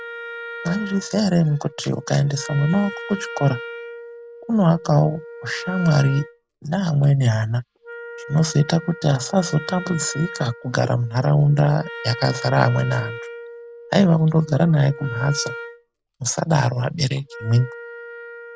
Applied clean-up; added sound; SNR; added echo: none; Wind instrument, woodwind instrument; 14 dB; none.